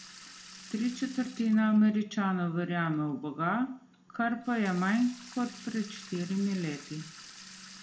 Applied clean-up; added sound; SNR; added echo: none; Sink (filling or washing) / Water tap, faucet; 20 dB; reverberation time 0.4 s.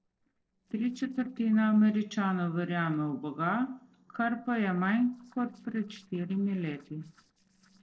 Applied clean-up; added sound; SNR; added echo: neural separator model SepFormer DNS4.